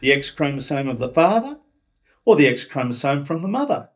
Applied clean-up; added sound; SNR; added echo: neural mask model DeepFilterNet 3.